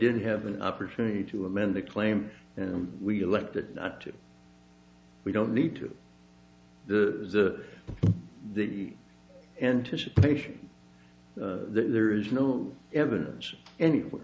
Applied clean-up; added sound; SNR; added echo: none; none; none; none.